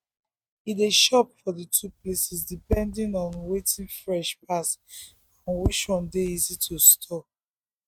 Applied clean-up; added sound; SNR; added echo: neural mask model RNNoise.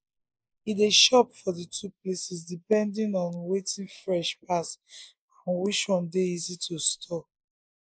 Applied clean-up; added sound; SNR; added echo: neural mask model Resemble Enhance denoiser.